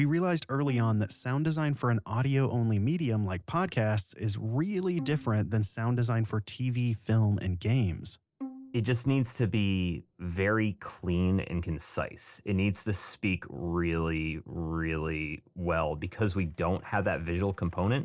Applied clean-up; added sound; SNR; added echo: neural separator model SepFormer DNS4.